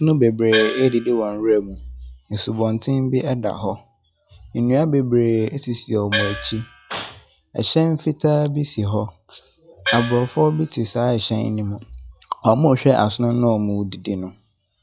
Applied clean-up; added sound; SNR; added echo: classical method log-MMSE.